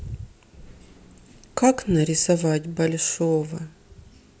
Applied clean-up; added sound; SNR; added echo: none; none; none; none.